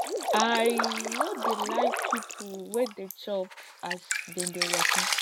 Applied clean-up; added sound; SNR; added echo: none; Drip; -2 dB; none.